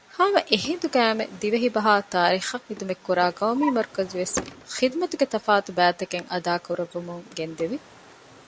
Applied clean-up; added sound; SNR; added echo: none; Drawer open or close; 17 dB; none.